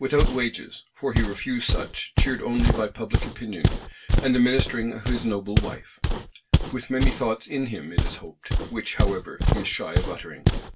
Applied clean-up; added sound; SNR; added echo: none; Walk, footsteps; -3 dB; reverberation time 0.2 s.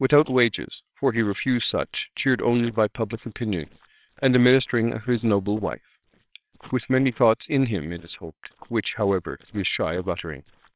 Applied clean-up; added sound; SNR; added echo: neural separator model SepFormer WHAMR!.